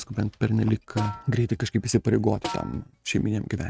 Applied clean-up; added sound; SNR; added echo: neural mask model RNNoise.